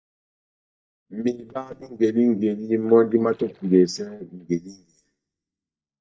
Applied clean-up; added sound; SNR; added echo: neural mask model DeepFilterNet 3.